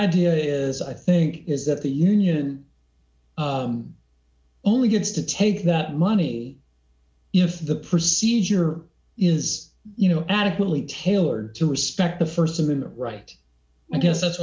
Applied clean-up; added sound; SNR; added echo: none; none; none; none.